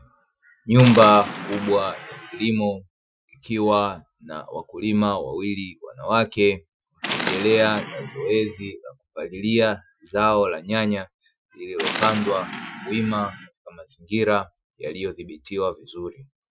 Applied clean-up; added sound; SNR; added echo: classical method Wiener filter.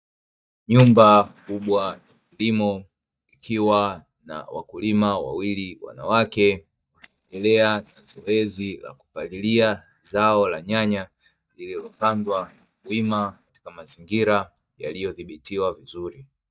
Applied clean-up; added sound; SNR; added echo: neural mask model DeepFilterNet 3.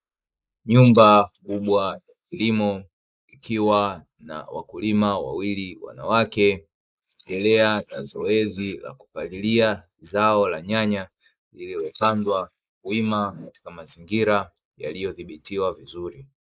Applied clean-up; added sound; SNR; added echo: neural mask model Resemble Enhance denoiser.